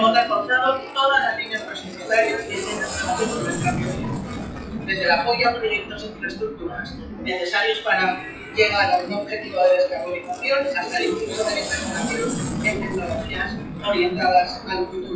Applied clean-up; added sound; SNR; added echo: classical method WPE with log-MMSE.